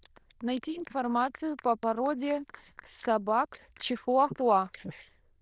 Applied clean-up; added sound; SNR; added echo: neural diffusion model UNIVERSE++.